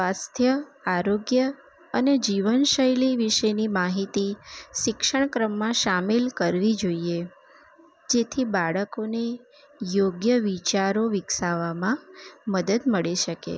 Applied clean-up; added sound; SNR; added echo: none; none; none; none.